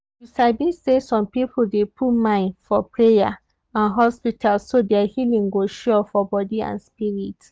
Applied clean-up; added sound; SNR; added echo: none; none; none; none.